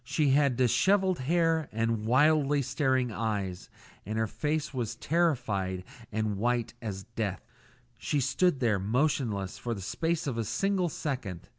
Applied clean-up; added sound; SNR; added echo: none; none; none; none.